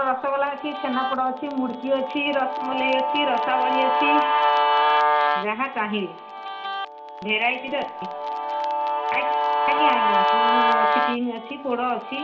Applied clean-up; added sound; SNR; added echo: none; Guitar; -3 dB; reverberation time 1.9 s.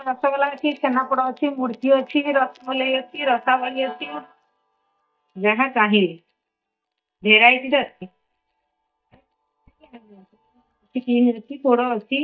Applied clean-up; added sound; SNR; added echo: neural mask model DeepFilterNet 3.